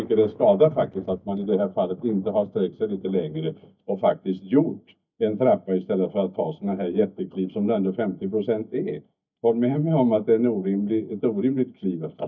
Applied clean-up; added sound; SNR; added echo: neural mask model DeepFilterNet 3.